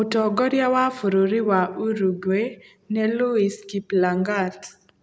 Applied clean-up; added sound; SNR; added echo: none; none; none; none.